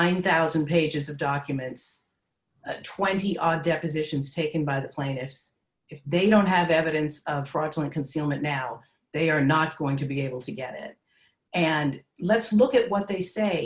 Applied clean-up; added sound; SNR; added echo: none; none; none; none.